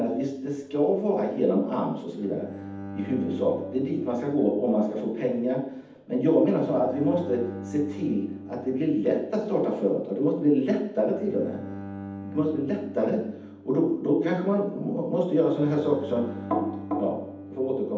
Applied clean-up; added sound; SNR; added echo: none; Bowed string instrument; 15 dB; reverberation time 0.8 s.